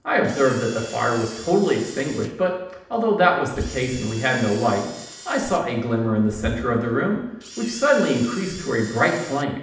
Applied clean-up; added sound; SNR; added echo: none; Camera; 17 dB; reverberation time 0.8 s.